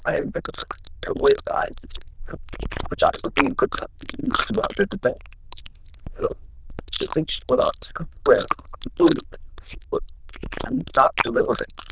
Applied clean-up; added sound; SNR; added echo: neural diffusion model UNIVERSE++.